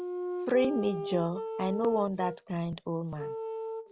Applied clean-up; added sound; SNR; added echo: none; Wind instrument, woodwind instrument; 6 dB; none.